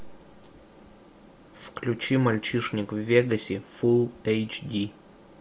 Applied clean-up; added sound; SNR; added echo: none; none; none; none.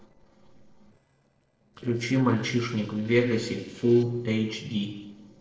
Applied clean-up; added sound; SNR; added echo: neural separator model SepFormer DNS4.